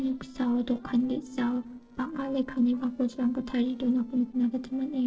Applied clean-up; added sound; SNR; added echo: neural separator model SepFormer DNS4.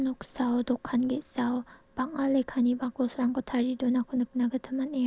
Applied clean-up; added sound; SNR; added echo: none; none; none; none.